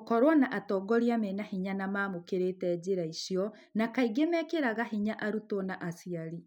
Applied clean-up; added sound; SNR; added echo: none; none; none; none.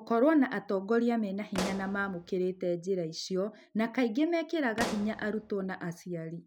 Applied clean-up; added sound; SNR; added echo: none; Explosion; 11 dB; none.